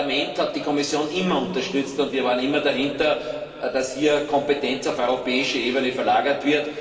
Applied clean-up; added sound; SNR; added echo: none; none; none; reverberation time 2.5 s.